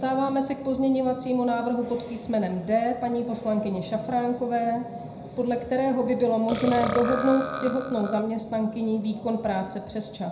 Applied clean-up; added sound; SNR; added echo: none; Burping, eructation; 8 dB; reverberation time 0.4 s.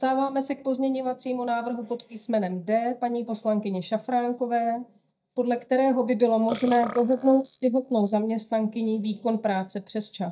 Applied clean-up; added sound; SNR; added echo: neural mask model DeepFilterNet 3.